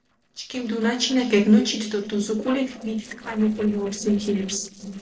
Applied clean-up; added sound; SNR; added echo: neural separator model SepFormer DNS4.